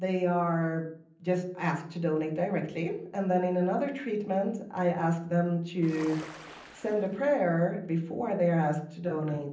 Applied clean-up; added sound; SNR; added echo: none; Ocean; 17 dB; reverberation time 0.6 s.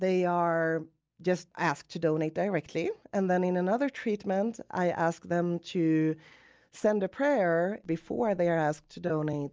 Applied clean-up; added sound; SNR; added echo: none; none; none; none.